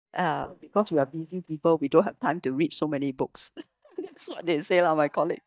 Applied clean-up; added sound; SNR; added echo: neural mask model DeepFilterNet 3.